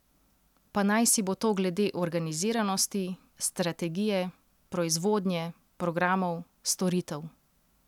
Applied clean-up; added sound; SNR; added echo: none; none; none; none.